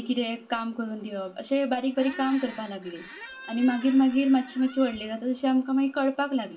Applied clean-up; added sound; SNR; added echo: none; Squeak; 18 dB; reverberation time 0.3 s.